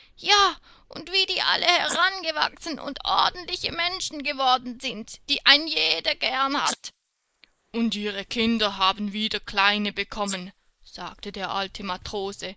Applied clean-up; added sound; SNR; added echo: neural mask model Resemble Enhance denoiser.